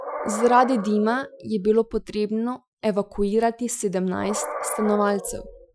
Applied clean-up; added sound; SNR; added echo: classical method Wiener filter.